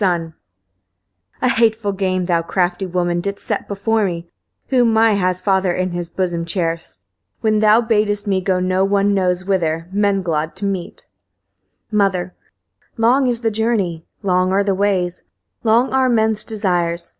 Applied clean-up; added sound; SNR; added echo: none; none; none; none.